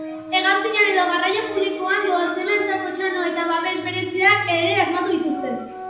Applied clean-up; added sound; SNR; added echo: none; Organ; 12 dB; reverberation time 0.8 s.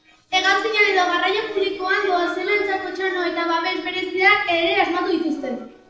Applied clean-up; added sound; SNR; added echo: neural separator model SepFormer DNS4.